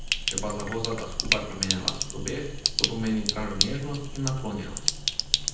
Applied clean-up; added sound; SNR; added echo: none; Sink (filling or washing); -3 dB; reverberation time 0.8 s.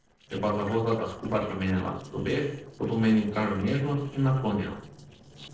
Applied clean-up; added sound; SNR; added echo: neural separator model SepFormer DNS4.